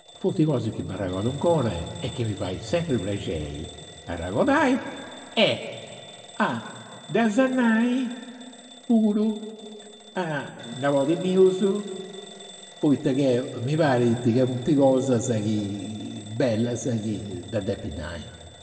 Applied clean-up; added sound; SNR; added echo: none; Alarm / Bell; 19 dB; reverberation time 1.5 s.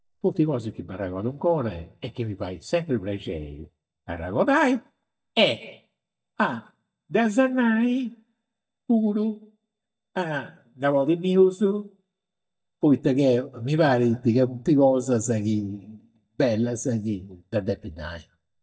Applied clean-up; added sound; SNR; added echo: neural mask model DeepFilterNet 3.